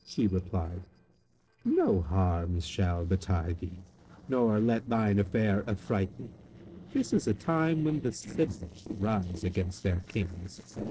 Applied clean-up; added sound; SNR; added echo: neural separator model SepFormer DNS4.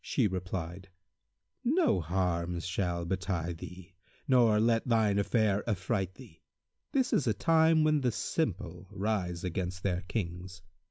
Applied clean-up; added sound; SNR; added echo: none; none; none; none.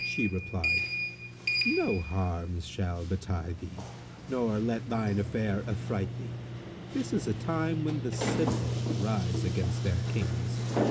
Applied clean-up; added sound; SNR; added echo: none; Sliding door; 1 dB; reverberation time 0.3 s.